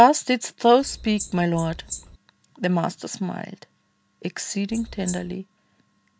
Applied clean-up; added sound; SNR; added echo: none; Wild animals; 13 dB; none.